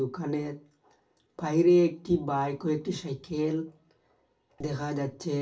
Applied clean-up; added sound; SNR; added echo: none; none; none; reverberation time 0.2 s.